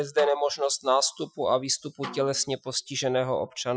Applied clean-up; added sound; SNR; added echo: classical method Wiener filter.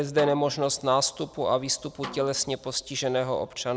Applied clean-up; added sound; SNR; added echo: none; Snare drum; 19 dB; none.